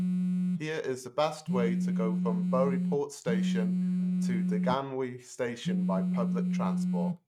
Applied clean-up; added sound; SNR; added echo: neural mask model RNNoise.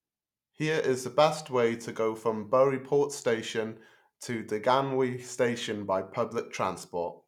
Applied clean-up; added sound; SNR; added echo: none; none; none; none.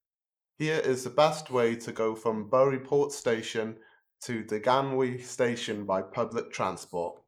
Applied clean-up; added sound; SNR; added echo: neural mask model Resemble Enhance denoiser.